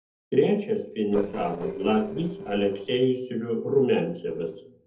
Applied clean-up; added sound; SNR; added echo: neural separator model SepFormer DNS4.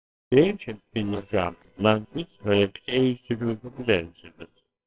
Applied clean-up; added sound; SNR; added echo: neural separator model SepFormer WHAMR!.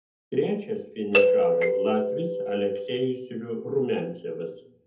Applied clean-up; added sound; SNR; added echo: none; Doorbell; -5 dB; reverberation time 0.7 s.